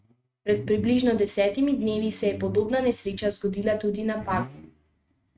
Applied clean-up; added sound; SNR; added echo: neural mask model RNNoise.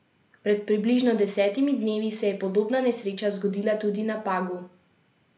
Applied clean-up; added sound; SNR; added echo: none; none; none; none.